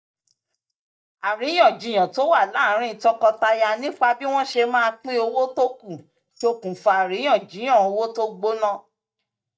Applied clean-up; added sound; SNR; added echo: neural mask model DeepFilterNet 3.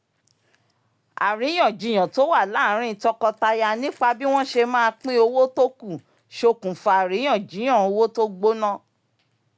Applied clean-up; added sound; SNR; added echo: none; none; none; none.